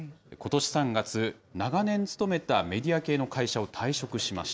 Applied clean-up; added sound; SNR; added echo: none; none; none; none.